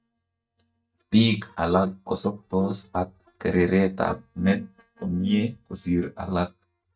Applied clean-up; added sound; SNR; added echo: neural mask model DeepFilterNet 3.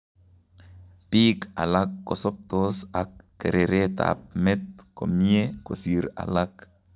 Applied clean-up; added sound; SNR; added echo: none; none; none; none.